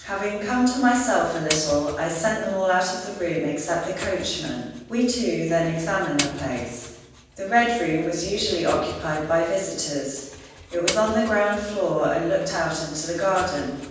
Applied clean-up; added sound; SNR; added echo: none; Engine; 14 dB; reverberation time 1.2 s.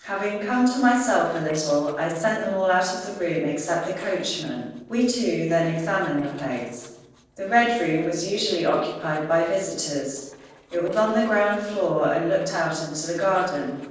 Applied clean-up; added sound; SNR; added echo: neural separator model SepFormer DNS4.